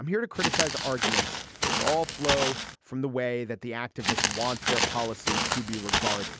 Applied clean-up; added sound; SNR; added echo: none; Walk, footsteps; -3 dB; none.